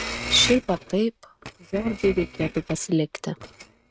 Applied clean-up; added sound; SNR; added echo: neural mask model RNNoise.